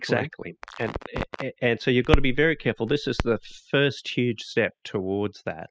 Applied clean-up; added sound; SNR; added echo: classical method spectral subtraction.